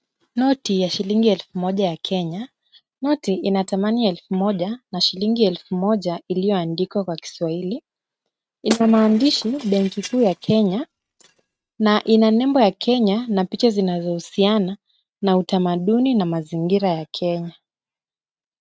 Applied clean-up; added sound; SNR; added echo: neural mask model RNNoise.